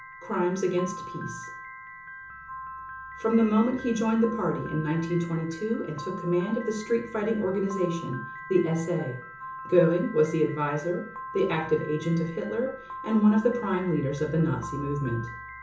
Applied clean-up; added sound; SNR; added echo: none; Piano; 14 dB; reverberation time 0.7 s.